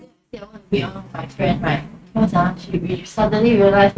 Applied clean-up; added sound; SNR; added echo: neural mask model RNNoise.